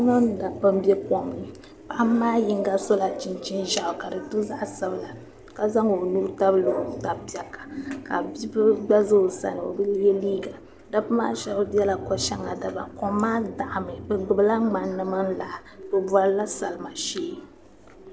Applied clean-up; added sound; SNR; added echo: none; none; none; none.